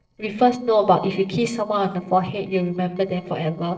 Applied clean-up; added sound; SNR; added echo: neural separator model SepFormer DNS4.